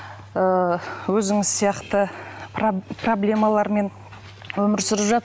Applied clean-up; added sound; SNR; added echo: none; none; none; none.